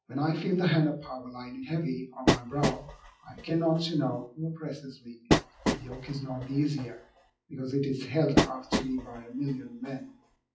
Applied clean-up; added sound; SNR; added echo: classical method WPE with log-MMSE.